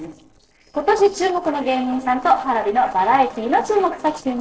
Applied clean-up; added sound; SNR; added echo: neural separator model SepFormer DNS4.